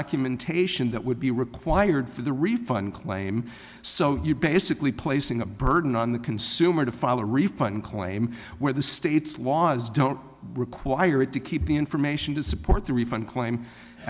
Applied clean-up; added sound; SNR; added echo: none; none; none; none.